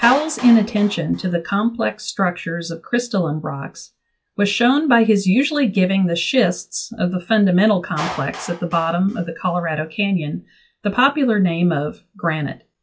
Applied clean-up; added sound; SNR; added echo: classical method log-MMSE.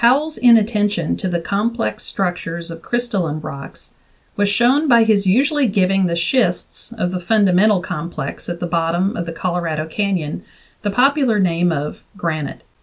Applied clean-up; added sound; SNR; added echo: none; none; none; none.